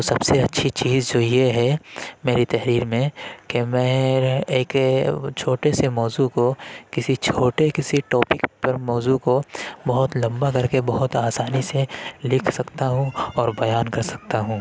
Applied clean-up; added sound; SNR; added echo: none; none; none; none.